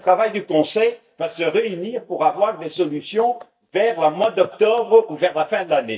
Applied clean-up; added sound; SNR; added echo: neural mask model DeepFilterNet 3.